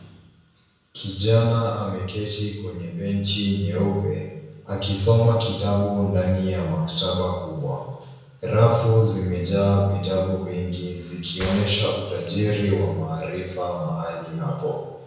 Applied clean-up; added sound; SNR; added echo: none; Gunshot, gunfire; 14 dB; reverberation time 0.9 s.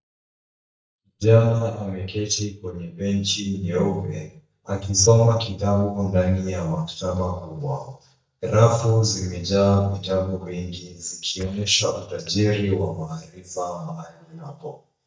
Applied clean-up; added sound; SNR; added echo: neural mask model DeepFilterNet 3.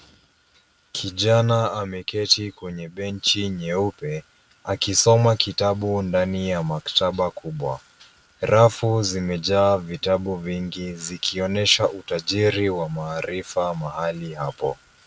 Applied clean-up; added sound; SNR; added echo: none; none; none; none.